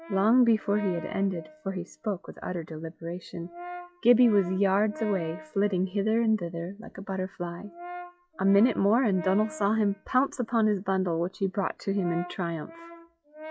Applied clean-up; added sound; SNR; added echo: classical method log-MMSE.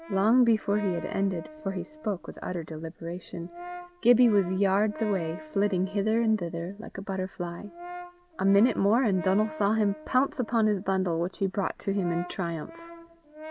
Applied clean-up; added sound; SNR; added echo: none; Brass instrument; 16 dB; none.